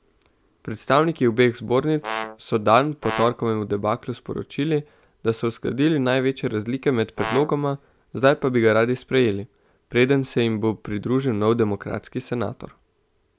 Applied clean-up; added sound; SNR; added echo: none; Brass instrument; 10 dB; none.